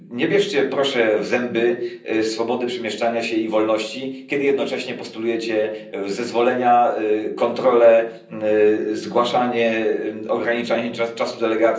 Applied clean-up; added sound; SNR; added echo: none; none; none; reverberation time 0.6 s.